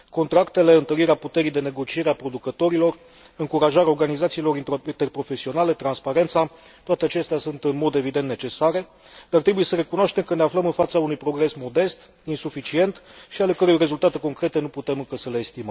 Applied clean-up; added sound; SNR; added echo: none; none; none; none.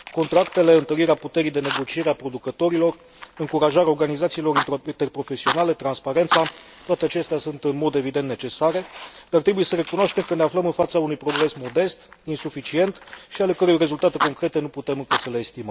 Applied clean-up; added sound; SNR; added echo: none; Fire; 10 dB; none.